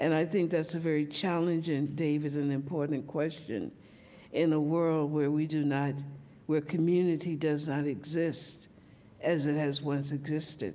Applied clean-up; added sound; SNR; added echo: none; none; none; none.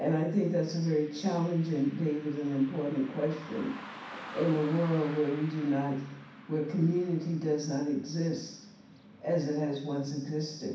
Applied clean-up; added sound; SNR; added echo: none; Car passing by; 19 dB; reverberation time 0.6 s.